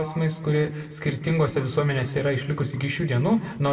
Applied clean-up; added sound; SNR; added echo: none; none; none; reverberation time 1.4 s.